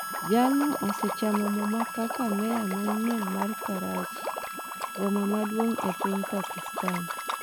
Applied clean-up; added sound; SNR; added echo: none; Harmonica + Liquid; 4 dB; none.